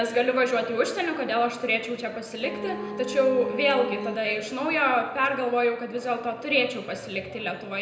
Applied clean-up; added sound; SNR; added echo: none; Bowed string instrument; 9 dB; reverberation time 0.8 s.